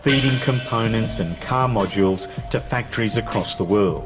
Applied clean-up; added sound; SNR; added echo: none; Hi-hat; 14 dB; reverberation time 2.7 s.